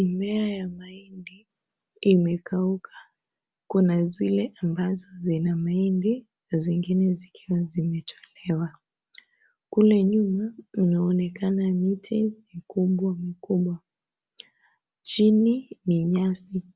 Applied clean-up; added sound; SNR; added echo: none; none; none; none.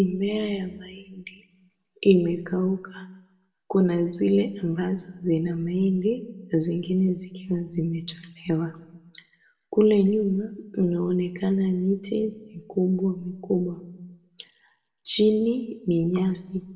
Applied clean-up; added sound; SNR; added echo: none; none; none; reverberation time 0.7 s.